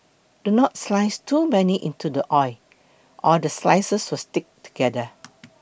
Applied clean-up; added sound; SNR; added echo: none; none; none; none.